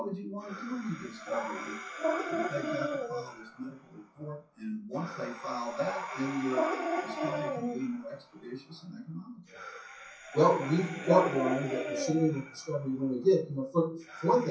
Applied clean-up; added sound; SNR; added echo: classical method WPE with log-MMSE.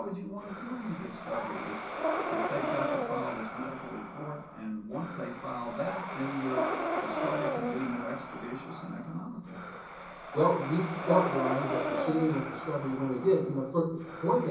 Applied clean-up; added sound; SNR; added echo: none; Breathing; 3 dB; reverberation time 0.6 s.